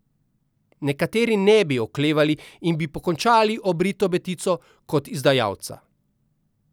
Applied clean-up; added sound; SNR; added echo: none; none; none; none.